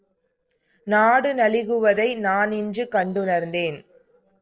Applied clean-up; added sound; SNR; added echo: neural separator model SepFormer DNS4.